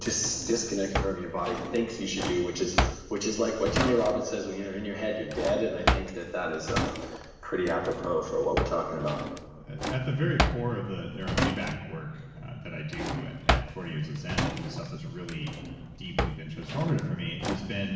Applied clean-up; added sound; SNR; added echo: none; Drawer open or close; 2 dB; reverberation time 1.2 s.